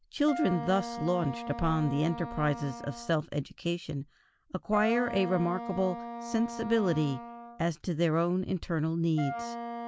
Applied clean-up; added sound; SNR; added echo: none; Wind instrument, woodwind instrument; 10 dB; none.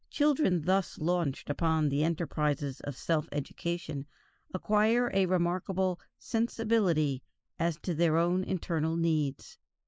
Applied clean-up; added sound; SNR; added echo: neural mask model Resemble Enhance denoiser.